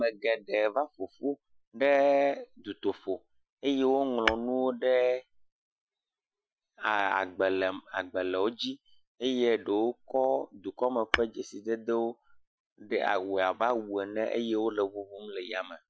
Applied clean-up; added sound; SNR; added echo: classical method Wiener filter.